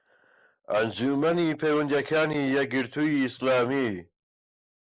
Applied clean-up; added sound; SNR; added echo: neural mask model Resemble Enhance denoiser.